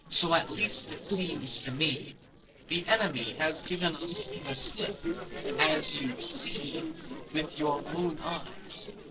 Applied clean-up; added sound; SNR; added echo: neural separator model SepFormer DNS4.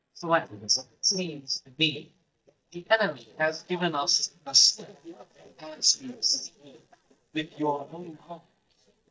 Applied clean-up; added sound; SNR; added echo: neural mask model DeepFilterNet 3.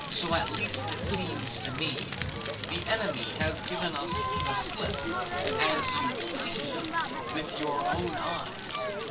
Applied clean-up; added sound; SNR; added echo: none; Crackle; 0 dB; reverberation time 0.3 s.